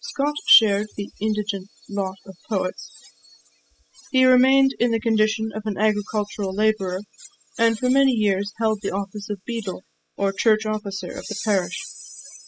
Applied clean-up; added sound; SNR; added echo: classical method spectral subtraction.